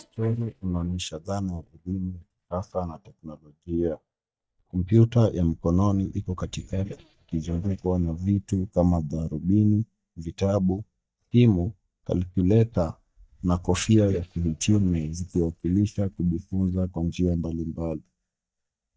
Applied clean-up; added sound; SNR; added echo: neural mask model DeepFilterNet 3.